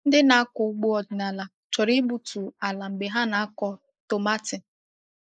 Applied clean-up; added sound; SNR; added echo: neural mask model Resemble Enhance denoiser.